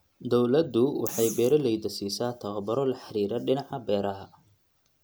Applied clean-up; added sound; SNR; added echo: none; none; none; none.